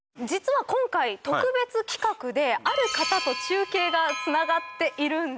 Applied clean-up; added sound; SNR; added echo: none; none; none; none.